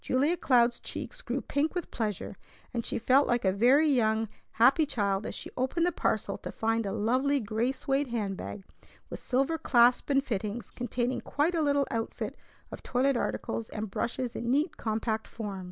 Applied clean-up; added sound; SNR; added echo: none; none; none; none.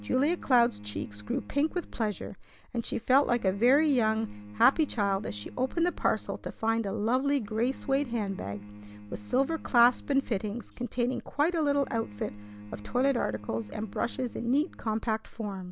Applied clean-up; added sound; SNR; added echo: none; Bowed string instrument; 17 dB; none.